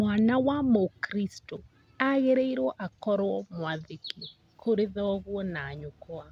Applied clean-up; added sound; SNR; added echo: none; none; none; none.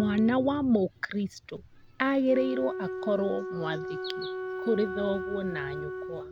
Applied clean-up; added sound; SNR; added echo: none; Wind instrument, woodwind instrument; 8 dB; none.